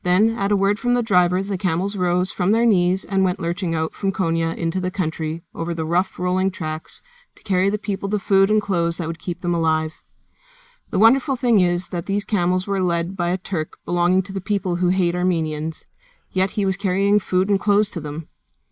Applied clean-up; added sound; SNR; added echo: neural mask model Resemble Enhance denoiser.